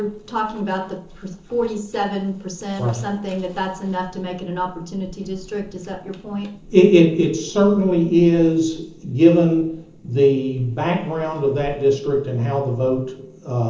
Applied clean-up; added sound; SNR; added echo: neural separator model SepFormer DNS4.